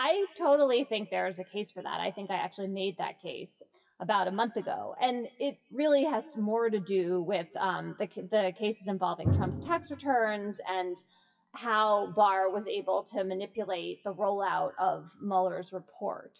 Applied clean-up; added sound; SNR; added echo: classical method WPE with log-MMSE.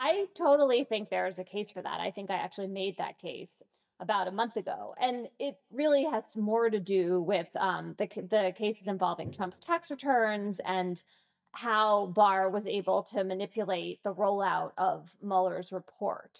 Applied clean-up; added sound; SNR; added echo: neural mask model DeepFilterNet 3.